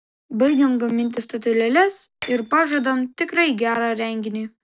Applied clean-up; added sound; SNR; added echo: neural separator model SepFormer DNS4.